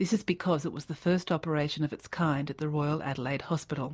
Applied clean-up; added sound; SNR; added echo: none; none; none; none.